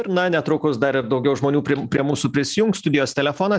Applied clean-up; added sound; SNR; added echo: none; none; none; none.